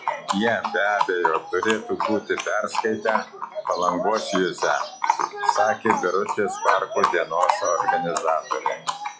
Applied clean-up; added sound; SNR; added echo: classical method log-MMSE.